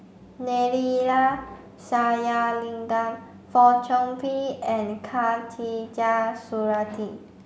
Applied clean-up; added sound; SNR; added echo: none; none; none; none.